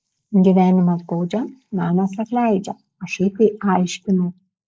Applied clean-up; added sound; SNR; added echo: neural mask model Resemble Enhance denoiser.